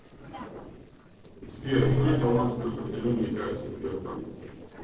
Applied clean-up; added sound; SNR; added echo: neural separator model SepFormer DNS4.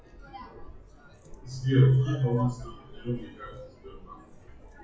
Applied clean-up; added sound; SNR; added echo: classical method WPE with log-MMSE.